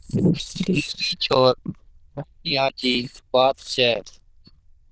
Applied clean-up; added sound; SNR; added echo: neural diffusion model UNIVERSE++.